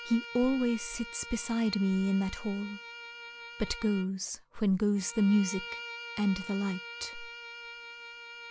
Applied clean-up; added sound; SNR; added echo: none; Bowed string instrument; 13 dB; none.